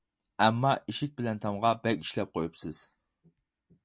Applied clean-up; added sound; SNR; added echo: none; none; none; none.